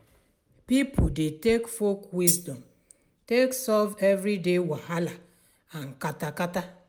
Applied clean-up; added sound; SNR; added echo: none; Tambourine; 3 dB; none.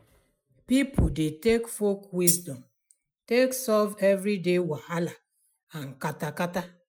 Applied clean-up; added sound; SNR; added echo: classical method Wiener filter.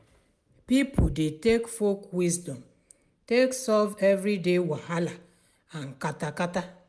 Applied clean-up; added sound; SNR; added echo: none; none; none; none.